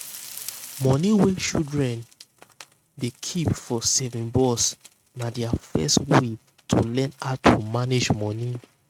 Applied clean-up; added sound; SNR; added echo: neural mask model RNNoise.